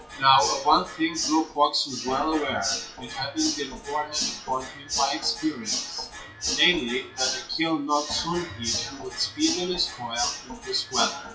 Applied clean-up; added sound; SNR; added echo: classical method WPE with log-MMSE.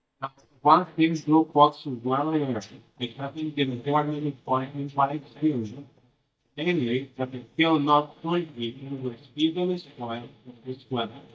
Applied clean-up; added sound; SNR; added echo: neural mask model DeepFilterNet 3.